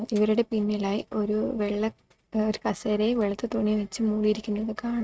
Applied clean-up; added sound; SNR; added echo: neural mask model RNNoise.